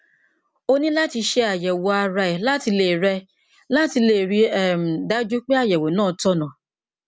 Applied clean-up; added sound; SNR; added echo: none; none; none; none.